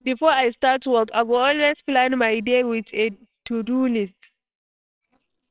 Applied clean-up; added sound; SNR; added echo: neural separator model SepFormer WHAMR!.